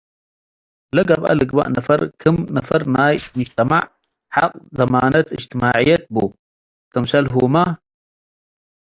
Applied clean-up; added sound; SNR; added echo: neural mask model DeepFilterNet 3.